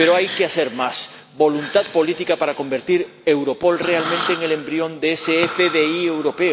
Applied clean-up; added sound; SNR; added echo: none; Breathing; 11 dB; none.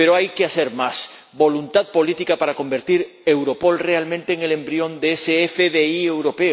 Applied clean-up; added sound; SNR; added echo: none; none; none; none.